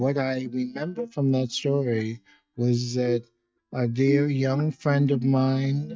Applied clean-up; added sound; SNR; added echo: neural mask model DeepFilterNet 3.